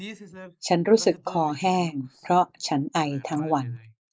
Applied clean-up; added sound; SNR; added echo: neural mask model Resemble Enhance denoiser.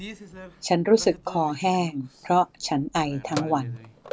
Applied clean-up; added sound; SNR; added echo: none; Telephone; 15 dB; none.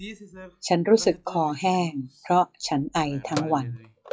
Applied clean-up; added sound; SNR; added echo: classical method log-MMSE.